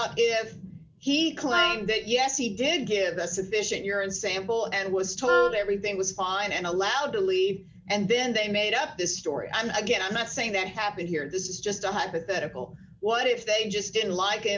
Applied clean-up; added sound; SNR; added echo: none; Wind instrument, woodwind instrument; 3 dB; none.